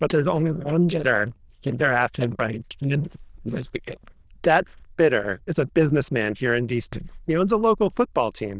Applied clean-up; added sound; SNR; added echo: neural diffusion model UNIVERSE++.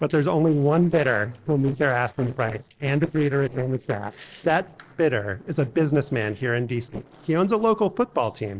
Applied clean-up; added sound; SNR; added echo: neural separator model SepFormer DNS4.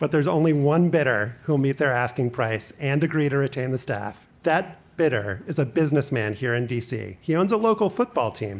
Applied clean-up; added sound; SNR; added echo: none; none; none; none.